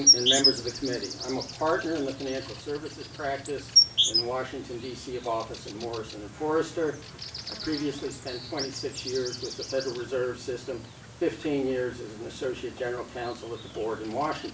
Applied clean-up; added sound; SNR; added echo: none; Insect; -1 dB; reverberation time 0.3 s.